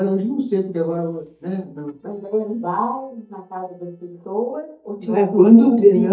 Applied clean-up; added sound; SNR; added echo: neural mask model DeepFilterNet 3.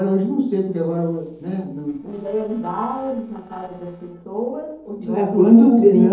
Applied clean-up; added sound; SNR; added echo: neural separator model SepFormer DNS4.